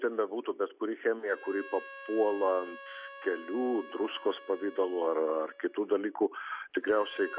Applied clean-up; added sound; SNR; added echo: none; Harmonica; 18 dB; none.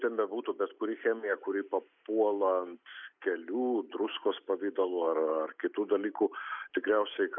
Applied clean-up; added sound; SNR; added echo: neural mask model Resemble Enhance denoiser.